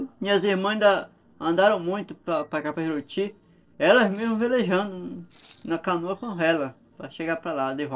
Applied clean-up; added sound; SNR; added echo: neural separator model SepFormer DNS4.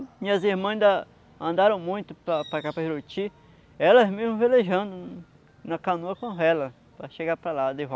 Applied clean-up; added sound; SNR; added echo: none; none; none; none.